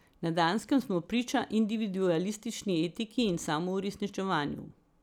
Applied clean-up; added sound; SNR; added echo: none; none; none; none.